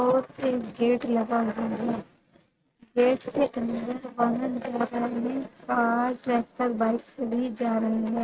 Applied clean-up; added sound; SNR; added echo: neural mask model RNNoise.